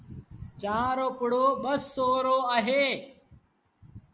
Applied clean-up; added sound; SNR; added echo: none; none; none; none.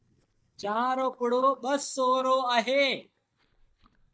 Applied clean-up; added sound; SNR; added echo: neural mask model DeepFilterNet 3.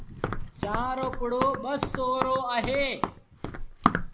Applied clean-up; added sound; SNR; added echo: none; Run; 1 dB; none.